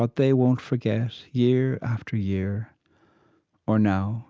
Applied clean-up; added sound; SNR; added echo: none; none; none; none.